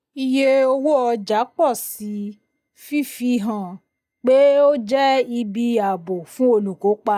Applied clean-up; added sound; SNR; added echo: neural mask model DeepFilterNet 3.